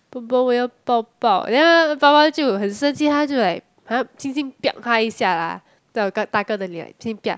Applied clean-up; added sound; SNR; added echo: none; none; none; none.